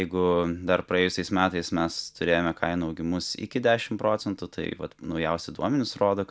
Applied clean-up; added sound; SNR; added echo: none; none; none; none.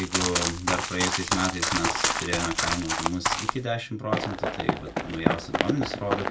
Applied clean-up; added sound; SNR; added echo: none; Run; -3 dB; reverberation time 0.1 s.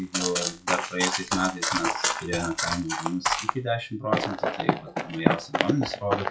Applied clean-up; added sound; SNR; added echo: classical method WPE with log-MMSE.